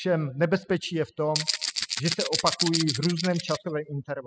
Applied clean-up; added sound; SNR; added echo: classical method spectral subtraction.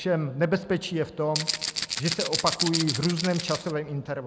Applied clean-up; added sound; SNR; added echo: none; Rattle (instrument); 3 dB; none.